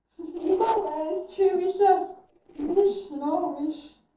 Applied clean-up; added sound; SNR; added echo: neural separator model SepFormer DNS4.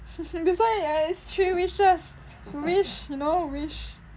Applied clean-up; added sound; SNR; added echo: none; none; none; none.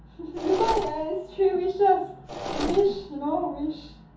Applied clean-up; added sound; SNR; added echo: none; Mechanisms; 8 dB; reverberation time 0.5 s.